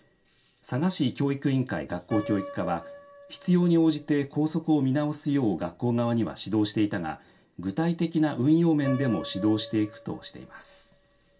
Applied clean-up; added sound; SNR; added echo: none; Piano; 18 dB; reverberation time 0.2 s.